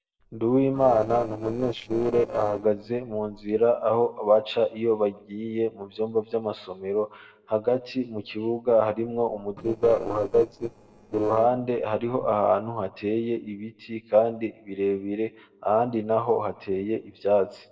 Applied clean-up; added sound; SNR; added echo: neural separator model SepFormer DNS4.